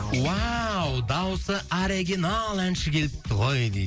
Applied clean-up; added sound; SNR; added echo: none; none; none; none.